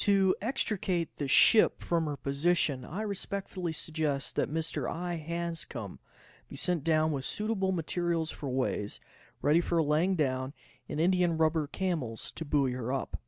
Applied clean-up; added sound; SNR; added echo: none; none; none; none.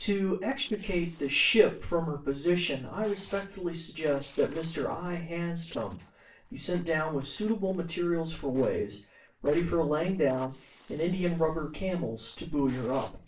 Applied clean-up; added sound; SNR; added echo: neural separator model SepFormer DNS4.